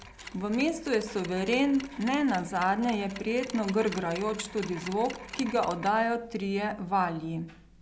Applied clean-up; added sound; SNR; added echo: none; Mechanisms; 16 dB; none.